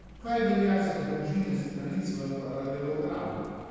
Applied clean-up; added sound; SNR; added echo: none; Thunder / Rain; 19 dB; reverberation time 2.1 s.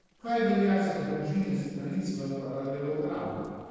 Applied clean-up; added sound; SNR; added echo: neural separator model SepFormer DNS4.